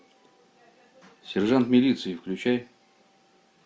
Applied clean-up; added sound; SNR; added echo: none; none; none; none.